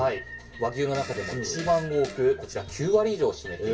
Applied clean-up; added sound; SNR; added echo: none; Fart; 15 dB; reverberation time 0.1 s.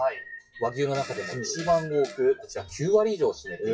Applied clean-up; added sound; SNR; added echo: classical method WPE with log-MMSE.